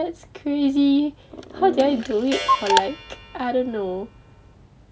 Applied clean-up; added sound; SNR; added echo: none; Clock; 4 dB; none.